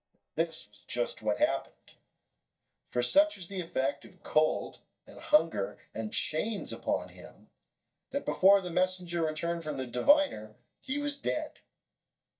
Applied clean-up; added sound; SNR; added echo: neural mask model DeepFilterNet 3.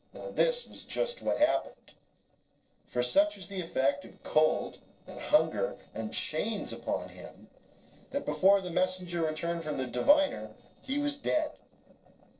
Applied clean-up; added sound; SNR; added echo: neural separator model SepFormer DNS4.